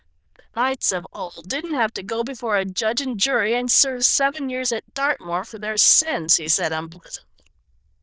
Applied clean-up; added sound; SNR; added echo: neural diffusion model UNIVERSE++.